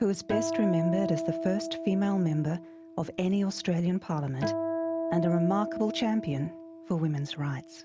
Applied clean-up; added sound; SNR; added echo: none; Acoustic guitar; 6 dB; none.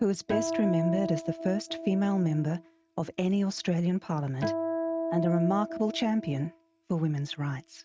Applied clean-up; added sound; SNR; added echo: neural mask model RNNoise.